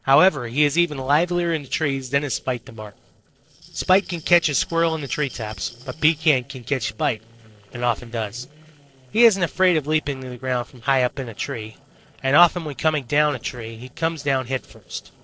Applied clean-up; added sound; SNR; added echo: neural separator model SepFormer DNS4.